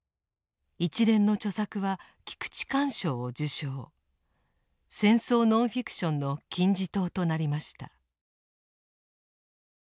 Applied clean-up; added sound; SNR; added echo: none; none; none; none.